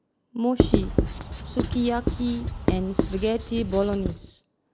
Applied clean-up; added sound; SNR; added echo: none; Writing; -1 dB; none.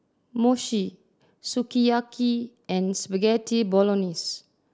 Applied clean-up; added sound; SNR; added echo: none; none; none; none.